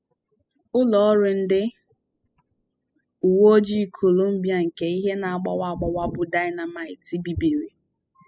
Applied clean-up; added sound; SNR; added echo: classical method spectral subtraction.